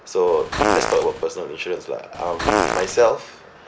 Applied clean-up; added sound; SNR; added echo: none; Fart; 0 dB; none.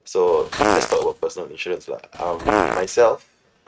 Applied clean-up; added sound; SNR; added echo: neural mask model RNNoise.